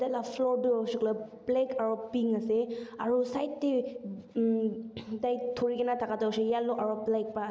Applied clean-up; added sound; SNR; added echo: none; none; none; none.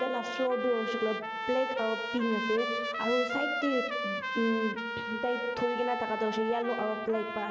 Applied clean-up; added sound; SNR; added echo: none; Trumpet; 4 dB; none.